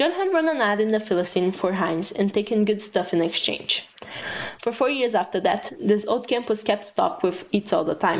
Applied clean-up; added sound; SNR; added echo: neural mask model Resemble Enhance denoiser.